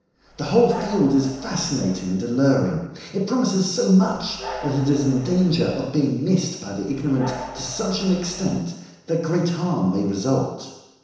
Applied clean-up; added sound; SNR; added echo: neural separator model SepFormer DNS4.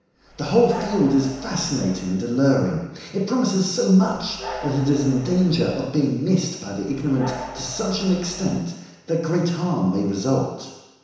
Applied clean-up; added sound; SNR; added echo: none; Train; 15 dB; reverberation time 1.0 s.